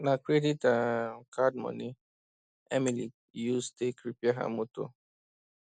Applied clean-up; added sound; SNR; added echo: none; none; none; none.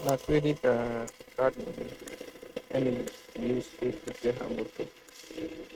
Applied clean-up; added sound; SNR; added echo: neural mask model RNNoise.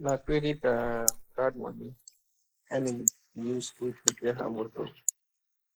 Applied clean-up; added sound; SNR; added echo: neural mask model Resemble Enhance denoiser.